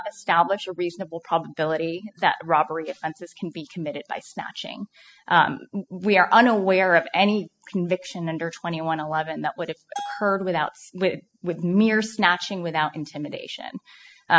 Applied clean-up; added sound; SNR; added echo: classical method spectral subtraction.